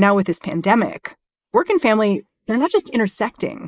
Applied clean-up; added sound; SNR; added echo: neural mask model Resemble Enhance denoiser.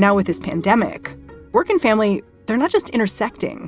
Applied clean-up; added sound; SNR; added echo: none; none; none; none.